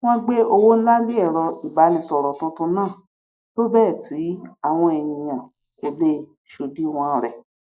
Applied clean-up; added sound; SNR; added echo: neural mask model Resemble Enhance denoiser.